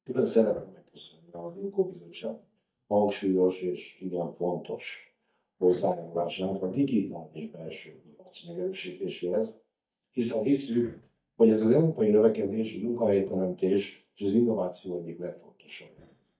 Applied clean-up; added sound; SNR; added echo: neural mask model DeepFilterNet 3.